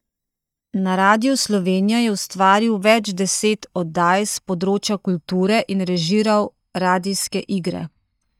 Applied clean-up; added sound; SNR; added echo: neural mask model DeepFilterNet 3.